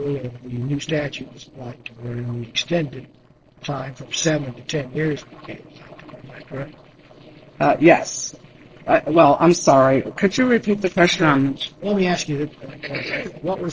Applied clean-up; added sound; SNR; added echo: neural separator model SepFormer DNS4.